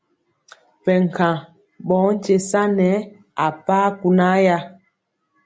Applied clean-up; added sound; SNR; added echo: none; none; none; none.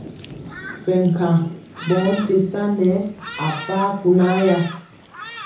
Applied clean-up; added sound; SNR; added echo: none; Thunderstorm; 14 dB; reverberation time 0.6 s.